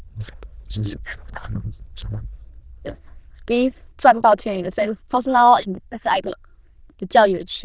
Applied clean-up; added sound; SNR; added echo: neural diffusion model UNIVERSE++.